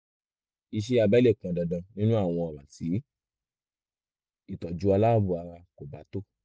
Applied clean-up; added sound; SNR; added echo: none; none; none; none.